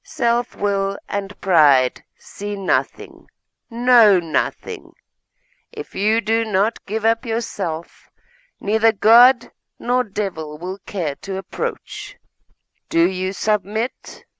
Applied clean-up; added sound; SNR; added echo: none; none; none; none.